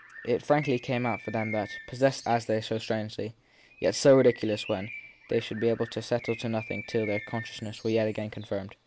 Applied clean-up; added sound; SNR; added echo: none; Bird; 16 dB; none.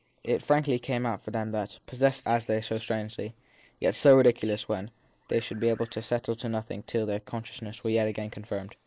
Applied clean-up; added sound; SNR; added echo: neural mask model Resemble Enhance denoiser.